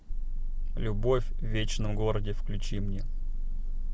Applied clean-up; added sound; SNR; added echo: none; none; none; none.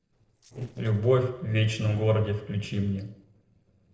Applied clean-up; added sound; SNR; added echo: neural separator model SepFormer DNS4.